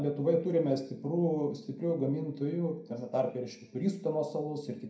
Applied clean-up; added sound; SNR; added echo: none; none; none; reverberation time 0.4 s.